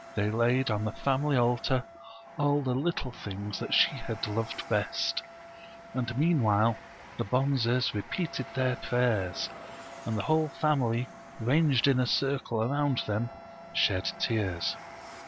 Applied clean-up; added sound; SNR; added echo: none; Train + Wind instrument, woodwind instrument; 17 dB; none.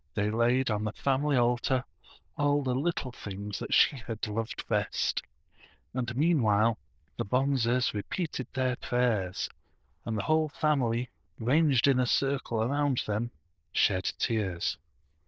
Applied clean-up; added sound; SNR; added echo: neural diffusion model UNIVERSE++.